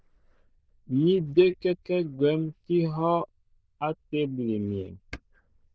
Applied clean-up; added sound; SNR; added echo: neural diffusion model UNIVERSE++.